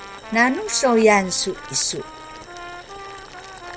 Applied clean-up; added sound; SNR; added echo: none; Trumpet + Boiling; 14 dB; none.